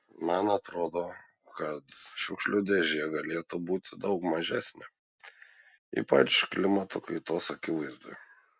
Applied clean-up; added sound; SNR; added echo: none; none; none; none.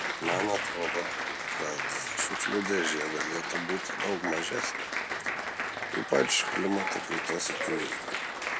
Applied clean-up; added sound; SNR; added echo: none; Applause; 0 dB; none.